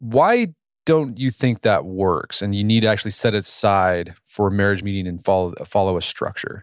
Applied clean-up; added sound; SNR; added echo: none; none; none; none.